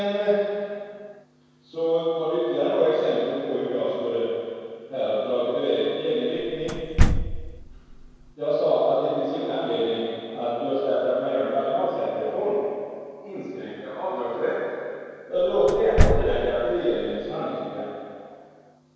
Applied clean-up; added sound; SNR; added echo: none; Slam; -2 dB; reverberation time 2.2 s.